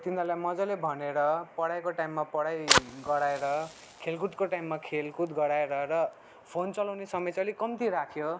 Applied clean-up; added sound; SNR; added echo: none; Fire; 7 dB; none.